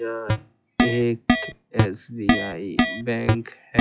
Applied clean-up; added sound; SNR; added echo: classical method log-MMSE.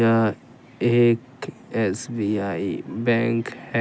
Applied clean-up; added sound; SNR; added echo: none; none; none; none.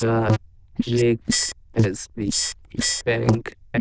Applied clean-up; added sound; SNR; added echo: neural diffusion model UNIVERSE++.